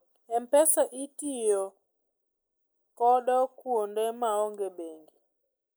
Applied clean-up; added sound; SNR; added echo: neural mask model Resemble Enhance denoiser.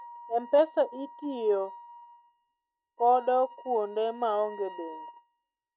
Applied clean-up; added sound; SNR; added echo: neural mask model RNNoise.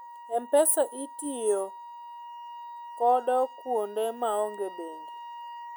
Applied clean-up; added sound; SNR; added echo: none; Wind instrument, woodwind instrument; 14 dB; none.